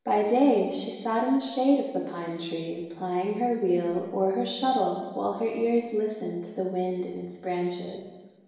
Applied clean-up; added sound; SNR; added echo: none; none; none; reverberation time 1.1 s.